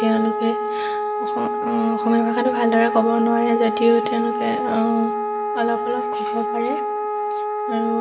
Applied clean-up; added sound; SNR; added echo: none; Wind instrument, woodwind instrument; 2 dB; reverberation time 1.3 s.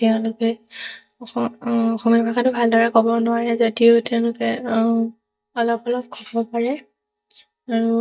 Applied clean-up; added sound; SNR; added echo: neural mask model DeepFilterNet 3.